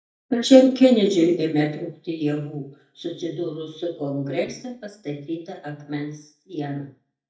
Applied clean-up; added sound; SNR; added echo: neural mask model DeepFilterNet 3.